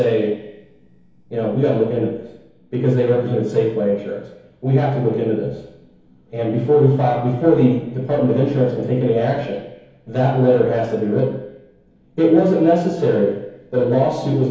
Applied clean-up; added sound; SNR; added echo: none; none; none; reverberation time 2.2 s.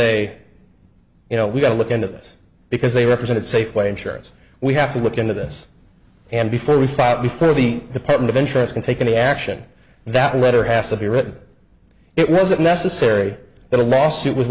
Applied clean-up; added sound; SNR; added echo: none; none; none; none.